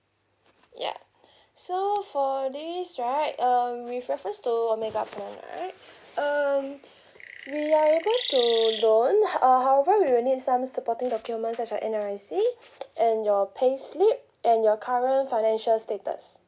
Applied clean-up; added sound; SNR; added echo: none; Chirp, tweet; 9 dB; none.